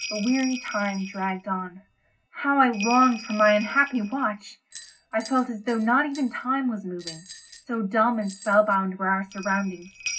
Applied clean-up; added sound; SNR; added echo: none; Bell; 15 dB; reverberation time 0.4 s.